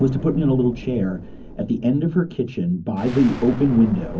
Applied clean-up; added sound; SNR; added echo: none; Explosion; 15 dB; reverberation time 0.4 s.